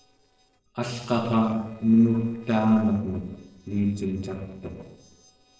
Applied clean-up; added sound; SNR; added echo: neural separator model SepFormer DNS4.